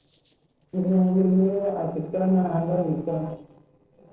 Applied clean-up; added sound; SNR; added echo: neural separator model SepFormer DNS4.